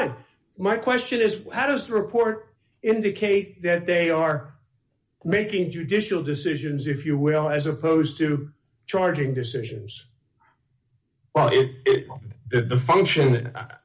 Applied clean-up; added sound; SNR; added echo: none; none; none; none.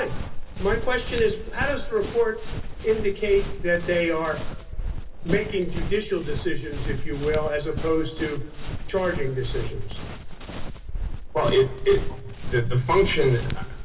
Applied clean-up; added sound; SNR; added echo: none; Run; 3 dB; reverberation time 2.9 s.